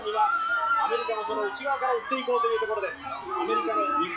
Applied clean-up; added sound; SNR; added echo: classical method log-MMSE.